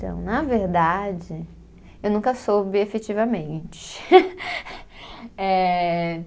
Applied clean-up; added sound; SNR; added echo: none; none; none; none.